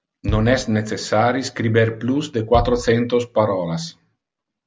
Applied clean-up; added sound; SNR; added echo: none; Bass drum; 12 dB; none.